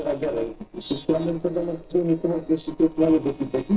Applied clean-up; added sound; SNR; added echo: neural separator model SepFormer DNS4.